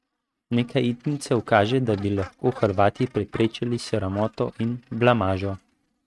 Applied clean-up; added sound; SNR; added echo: neural mask model RNNoise.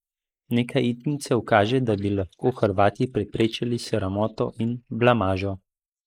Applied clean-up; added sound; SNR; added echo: neural mask model Resemble Enhance denoiser.